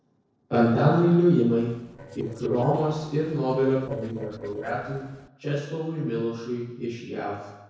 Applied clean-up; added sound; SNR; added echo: neural separator model SepFormer DNS4.